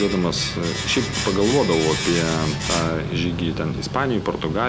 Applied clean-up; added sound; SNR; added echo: none; Mechanical fan + Domestic sounds, home sounds; 5 dB; none.